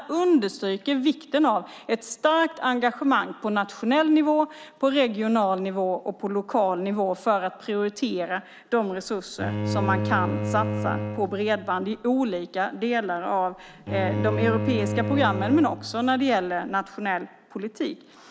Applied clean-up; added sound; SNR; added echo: none; Bowed string instrument; 4 dB; none.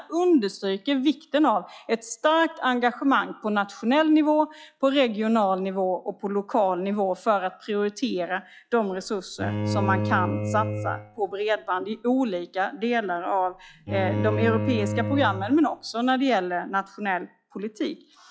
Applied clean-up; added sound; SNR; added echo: classical method log-MMSE.